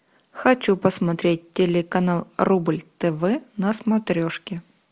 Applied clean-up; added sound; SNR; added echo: none; none; none; none.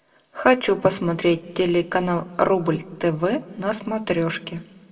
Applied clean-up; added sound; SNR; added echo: none; none; none; reverberation time 0.8 s.